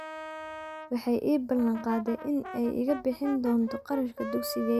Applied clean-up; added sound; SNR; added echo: none; Brass instrument; 12 dB; none.